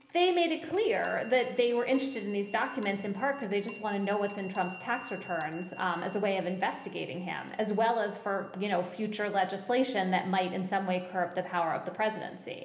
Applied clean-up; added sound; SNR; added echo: none; Clock; 14 dB; reverberation time 1.1 s.